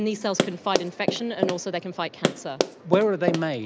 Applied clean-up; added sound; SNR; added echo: none; Run; 0 dB; none.